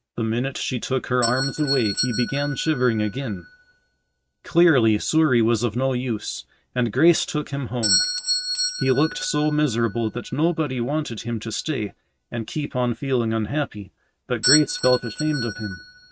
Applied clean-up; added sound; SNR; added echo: neural mask model RNNoise.